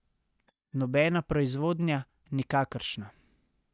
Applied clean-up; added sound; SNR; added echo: neural mask model DeepFilterNet 3.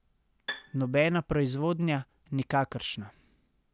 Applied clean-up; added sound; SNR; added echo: none; Bowed string instrument; 13 dB; none.